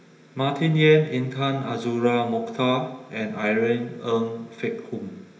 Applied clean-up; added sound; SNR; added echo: none; none; none; reverberation time 1.0 s.